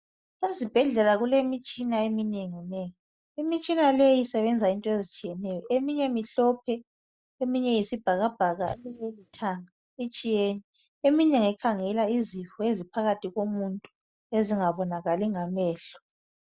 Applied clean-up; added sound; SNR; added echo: neural mask model DeepFilterNet 3.